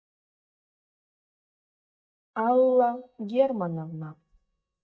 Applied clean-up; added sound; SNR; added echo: neural mask model DeepFilterNet 3.